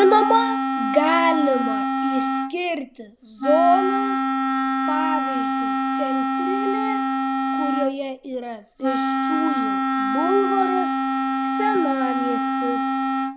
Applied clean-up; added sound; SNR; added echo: none; Wind instrument, woodwind instrument; -1 dB; none.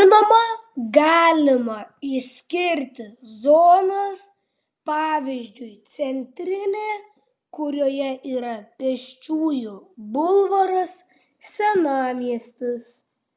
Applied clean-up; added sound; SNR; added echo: none; none; none; none.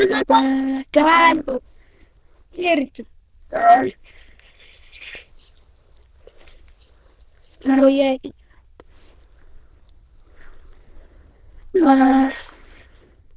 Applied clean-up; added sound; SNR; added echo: neural diffusion model UNIVERSE++.